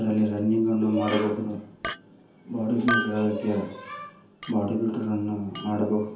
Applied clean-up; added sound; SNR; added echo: none; Chink, clink; 11 dB; reverberation time 0.5 s.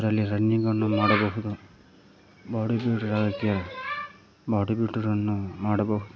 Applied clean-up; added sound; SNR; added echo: none; none; none; none.